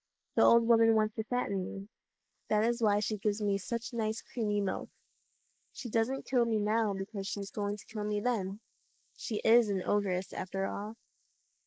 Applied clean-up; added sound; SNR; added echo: neural mask model Resemble Enhance denoiser.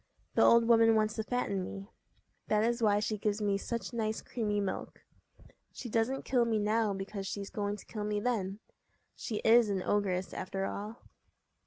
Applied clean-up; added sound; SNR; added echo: none; none; none; none.